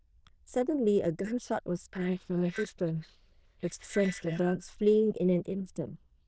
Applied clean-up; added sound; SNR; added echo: neural diffusion model UNIVERSE++.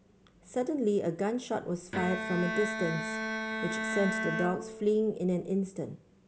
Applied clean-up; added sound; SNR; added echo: none; Bowed string instrument; 3 dB; none.